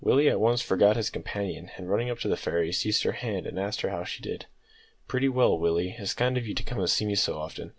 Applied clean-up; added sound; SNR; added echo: none; none; none; none.